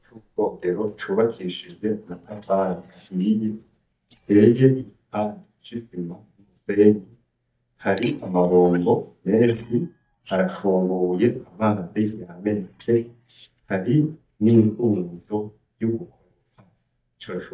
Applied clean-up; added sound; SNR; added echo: neural mask model DeepFilterNet 3.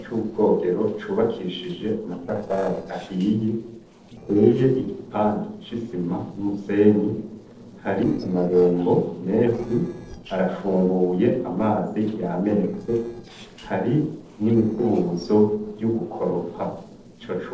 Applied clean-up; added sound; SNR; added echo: neural separator model SepFormer DNS4.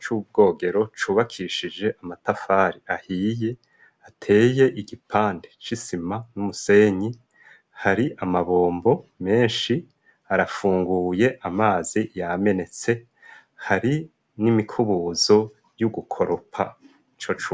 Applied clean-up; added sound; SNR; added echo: none; none; none; none.